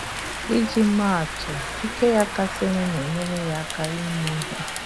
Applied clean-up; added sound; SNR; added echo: none; Rain; 7 dB; none.